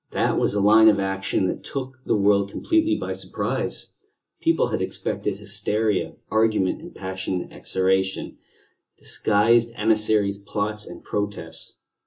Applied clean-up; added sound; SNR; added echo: none; none; none; reverberation time 0.2 s.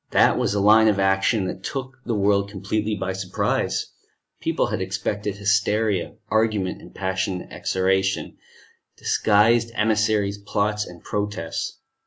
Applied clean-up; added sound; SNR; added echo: none; none; none; none.